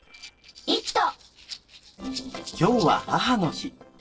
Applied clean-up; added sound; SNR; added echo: neural separator model SepFormer DNS4.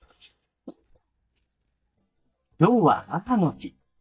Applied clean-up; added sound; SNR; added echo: neural mask model DeepFilterNet 3.